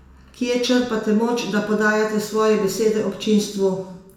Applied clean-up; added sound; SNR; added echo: none; none; none; reverberation time 0.7 s.